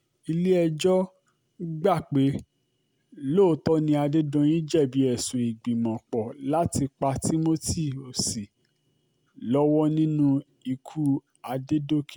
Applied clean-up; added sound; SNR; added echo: none; none; none; none.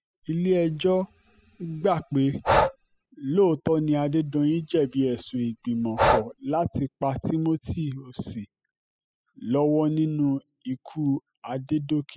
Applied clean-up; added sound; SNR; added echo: classical method spectral subtraction.